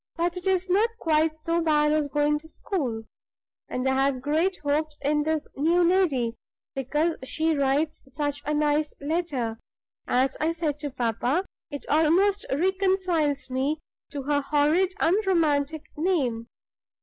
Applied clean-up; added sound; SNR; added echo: none; none; none; none.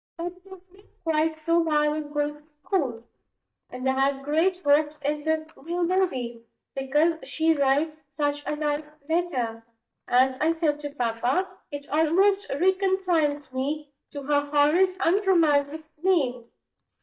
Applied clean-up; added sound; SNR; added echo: neural mask model DeepFilterNet 3.